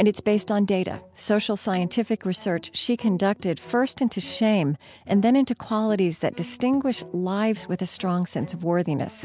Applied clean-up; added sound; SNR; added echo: none; none; none; none.